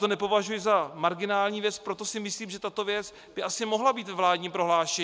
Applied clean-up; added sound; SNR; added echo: none; none; none; none.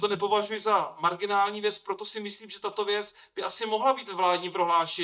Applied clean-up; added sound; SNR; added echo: neural mask model DeepFilterNet 3.